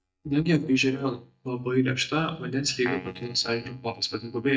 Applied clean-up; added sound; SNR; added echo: neural mask model DeepFilterNet 3.